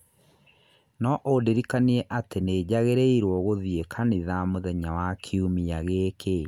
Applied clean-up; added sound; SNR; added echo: none; none; none; none.